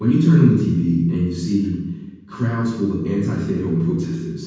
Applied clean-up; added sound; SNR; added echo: none; none; none; reverberation time 1.2 s.